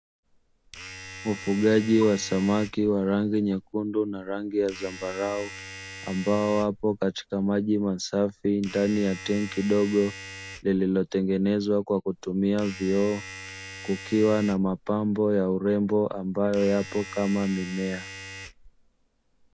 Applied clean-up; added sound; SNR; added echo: none; Domestic sounds, home sounds; 17 dB; none.